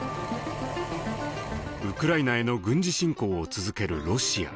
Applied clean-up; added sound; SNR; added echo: none; none; none; none.